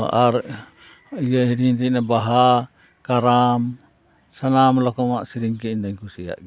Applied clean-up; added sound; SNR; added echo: none; none; none; none.